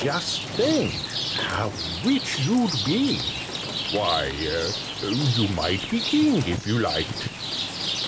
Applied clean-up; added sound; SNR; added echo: none; Rain; 4 dB; none.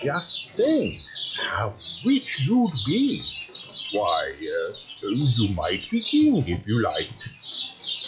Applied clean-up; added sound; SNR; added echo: classical method log-MMSE.